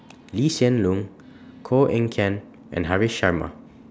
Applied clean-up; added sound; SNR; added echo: none; none; none; none.